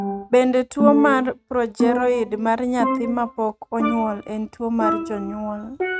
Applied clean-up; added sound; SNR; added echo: neural mask model RNNoise.